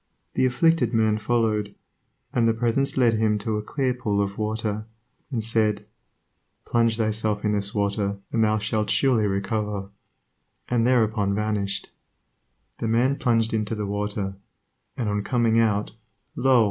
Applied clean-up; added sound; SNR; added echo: neural mask model Resemble Enhance denoiser.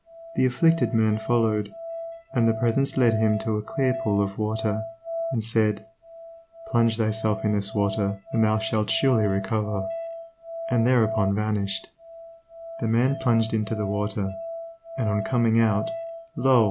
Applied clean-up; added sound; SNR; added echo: none; Musical instrument; 11 dB; none.